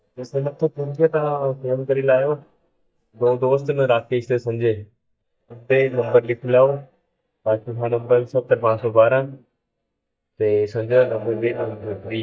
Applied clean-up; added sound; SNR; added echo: neural mask model DeepFilterNet 3.